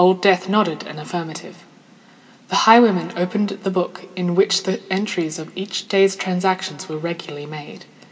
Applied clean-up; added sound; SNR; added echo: none; none; none; none.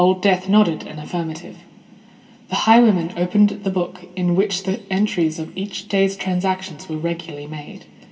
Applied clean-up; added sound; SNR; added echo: none; none; none; reverberation time 0.2 s.